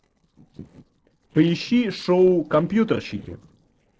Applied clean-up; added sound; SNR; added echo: neural separator model SepFormer DNS4.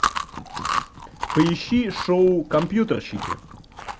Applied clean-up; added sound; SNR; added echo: none; Chewing, mastication; 7 dB; none.